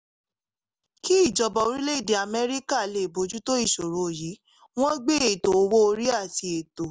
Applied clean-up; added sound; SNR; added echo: none; none; none; none.